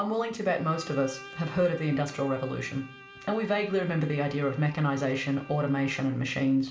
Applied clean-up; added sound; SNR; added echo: none; Bowed string instrument; 20 dB; reverberation time 0.6 s.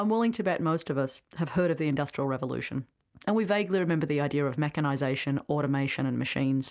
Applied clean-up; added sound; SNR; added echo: none; none; none; none.